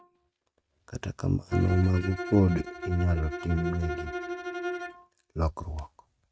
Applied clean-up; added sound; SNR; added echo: neural mask model RNNoise.